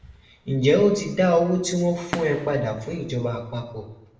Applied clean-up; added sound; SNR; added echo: none; Fireworks; 19 dB; reverberation time 0.8 s.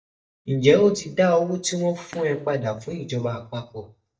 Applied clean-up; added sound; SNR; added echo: neural mask model DeepFilterNet 3.